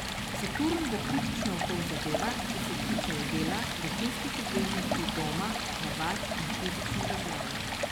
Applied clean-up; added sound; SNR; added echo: none; Stream; -3 dB; none.